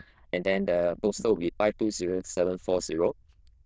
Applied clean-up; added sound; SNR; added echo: neural diffusion model UNIVERSE++.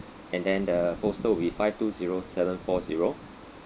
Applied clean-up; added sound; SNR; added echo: none; none; none; none.